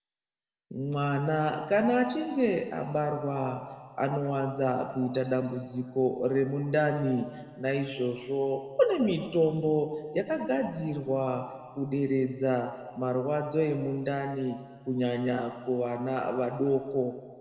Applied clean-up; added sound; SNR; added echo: none; none; none; reverberation time 1.7 s.